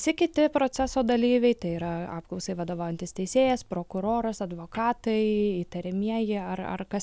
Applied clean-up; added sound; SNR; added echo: none; none; none; none.